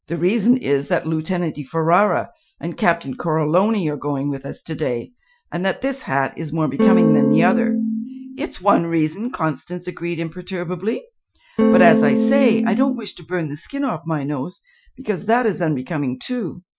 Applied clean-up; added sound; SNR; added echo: classical method Wiener filter.